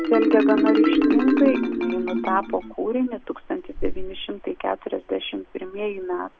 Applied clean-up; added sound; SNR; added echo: none; Marimba, xylophone; -1 dB; none.